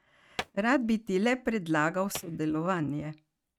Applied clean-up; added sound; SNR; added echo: neural mask model RNNoise.